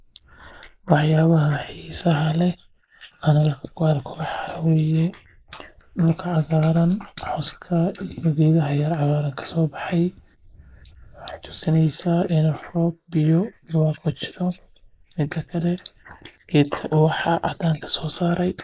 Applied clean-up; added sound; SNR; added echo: neural mask model Resemble Enhance denoiser.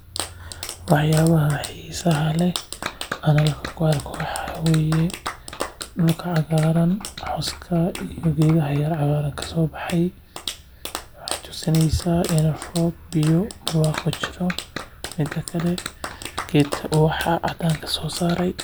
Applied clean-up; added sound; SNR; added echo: none; Clapping; 12 dB; none.